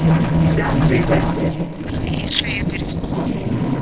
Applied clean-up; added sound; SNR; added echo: neural separator model SepFormer DNS4.